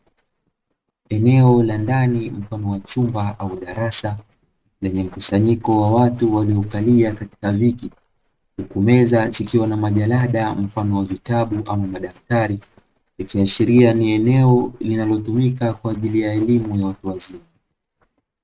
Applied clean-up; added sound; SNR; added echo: neural mask model RNNoise.